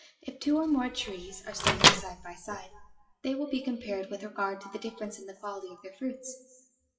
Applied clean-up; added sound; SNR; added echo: classical method WPE with log-MMSE.